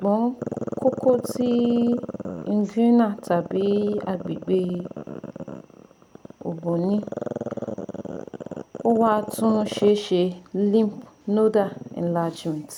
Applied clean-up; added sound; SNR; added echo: none; Growling; 11 dB; none.